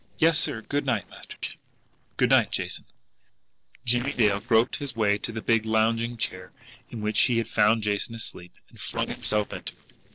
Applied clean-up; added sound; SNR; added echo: neural separator model SepFormer DNS4.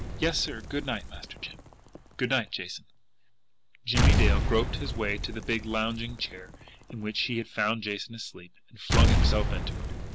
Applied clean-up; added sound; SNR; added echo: none; Explosion; -3 dB; none.